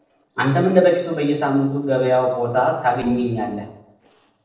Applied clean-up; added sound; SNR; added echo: neural separator model SepFormer DNS4.